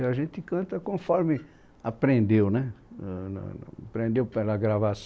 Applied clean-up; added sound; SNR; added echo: none; none; none; none.